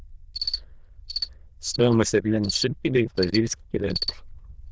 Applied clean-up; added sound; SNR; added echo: neural diffusion model UNIVERSE++.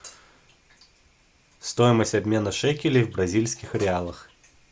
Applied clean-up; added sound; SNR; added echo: none; none; none; none.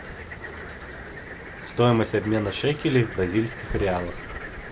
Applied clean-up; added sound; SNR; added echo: none; Cricket; 8 dB; none.